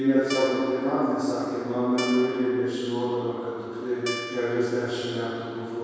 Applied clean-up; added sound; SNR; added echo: none; Guitar; 11 dB; reverberation time 2.2 s.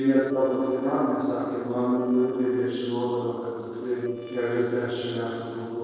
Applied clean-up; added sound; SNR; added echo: neural separator model SepFormer DNS4.